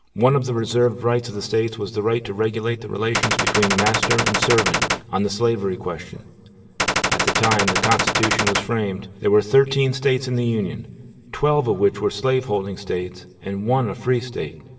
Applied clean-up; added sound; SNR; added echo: none; Gunshot, gunfire; -1 dB; reverberation time 2.2 s.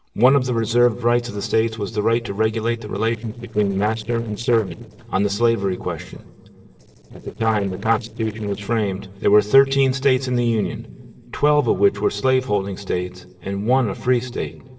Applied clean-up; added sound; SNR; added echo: neural separator model SepFormer DNS4.